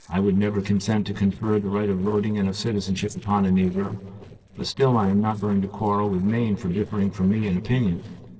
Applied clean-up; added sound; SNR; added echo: neural separator model SepFormer DNS4.